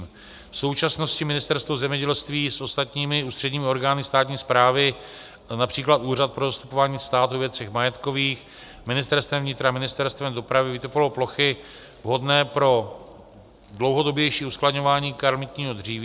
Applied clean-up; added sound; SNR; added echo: none; none; none; none.